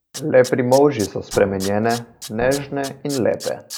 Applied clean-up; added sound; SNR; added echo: none; Tools + Explosion; 15 dB; none.